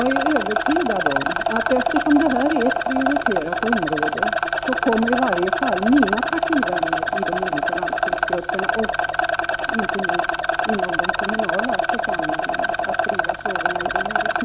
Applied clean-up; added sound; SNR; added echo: none; Rattle; -2 dB; none.